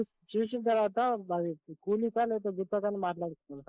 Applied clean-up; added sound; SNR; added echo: neural mask model Resemble Enhance denoiser.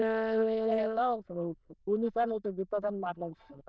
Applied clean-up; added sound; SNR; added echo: neural diffusion model UNIVERSE++.